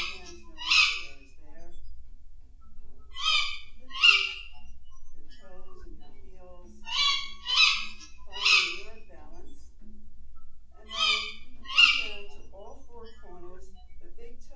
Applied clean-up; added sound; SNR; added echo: none; Bird vocalization, bird call, bird song; -5 dB; reverberation time 0.2 s.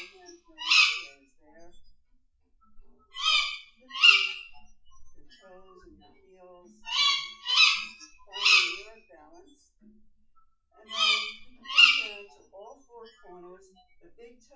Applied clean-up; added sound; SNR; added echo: classical method WPE with log-MMSE.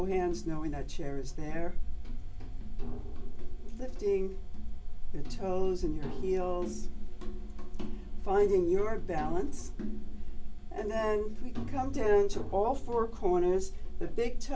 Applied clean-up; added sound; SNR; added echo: none; none; none; none.